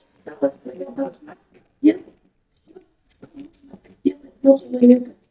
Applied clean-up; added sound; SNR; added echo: neural mask model DeepFilterNet 3.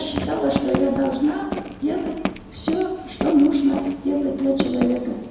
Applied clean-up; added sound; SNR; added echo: none; Writing; 8 dB; reverberation time 1.0 s.